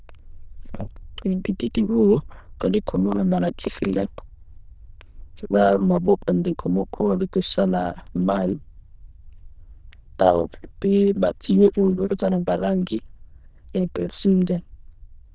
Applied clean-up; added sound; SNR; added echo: neural diffusion model UNIVERSE++.